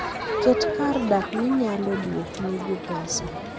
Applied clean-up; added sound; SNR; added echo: none; Crowd; 4 dB; none.